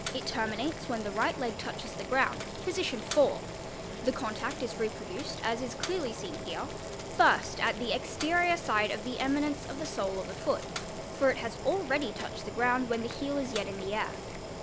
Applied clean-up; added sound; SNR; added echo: none; Boiling; 7 dB; none.